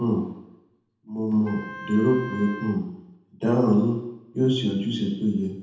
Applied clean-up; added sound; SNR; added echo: none; Wind instrument, woodwind instrument; 15 dB; reverberation time 0.9 s.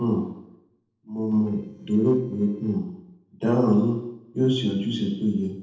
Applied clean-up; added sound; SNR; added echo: neural separator model SepFormer DNS4.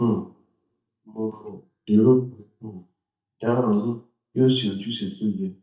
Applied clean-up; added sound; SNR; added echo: neural mask model DeepFilterNet 3.